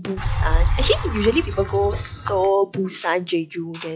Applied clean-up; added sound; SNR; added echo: classical method log-MMSE.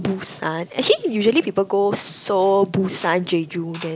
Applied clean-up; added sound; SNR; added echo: none; none; none; none.